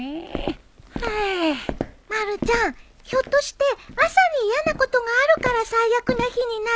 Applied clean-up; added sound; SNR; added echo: none; Walk, footsteps; 12 dB; none.